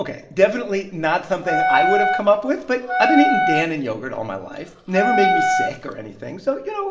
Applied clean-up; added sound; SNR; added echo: none; Wind instrument, woodwind instrument; -1 dB; reverberation time 0.6 s.